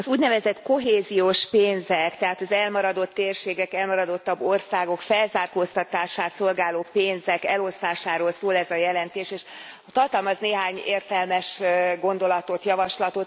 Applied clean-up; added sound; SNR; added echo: none; none; none; none.